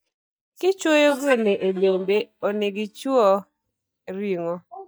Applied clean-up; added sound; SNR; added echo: neural mask model DeepFilterNet 3.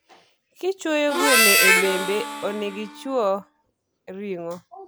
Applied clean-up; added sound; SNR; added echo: none; Harmonica; -5 dB; none.